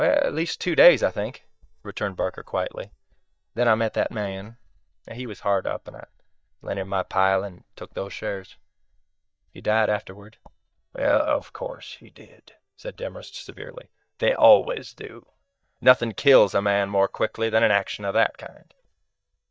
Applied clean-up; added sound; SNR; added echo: neural mask model DeepFilterNet 3.